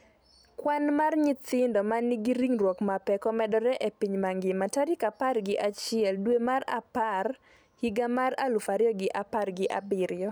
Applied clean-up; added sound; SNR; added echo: none; none; none; none.